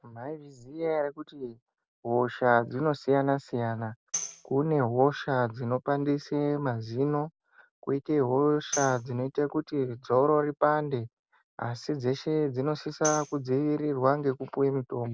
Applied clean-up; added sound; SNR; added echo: none; Tambourine; 12 dB; none.